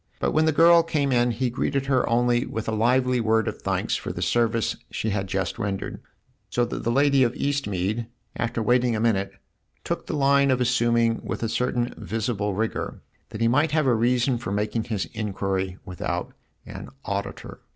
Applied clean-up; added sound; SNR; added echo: none; none; none; none.